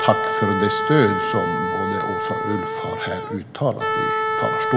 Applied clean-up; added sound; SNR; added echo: none; Wind instrument, woodwind instrument; 0 dB; none.